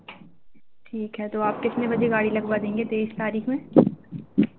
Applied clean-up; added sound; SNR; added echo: none; Thunder; 11 dB; none.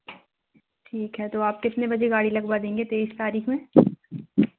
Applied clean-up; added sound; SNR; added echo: none; none; none; none.